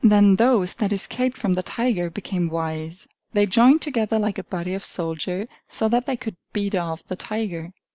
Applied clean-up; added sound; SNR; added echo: none; none; none; none.